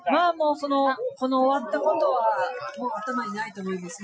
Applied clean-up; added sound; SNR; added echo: classical method Wiener filter.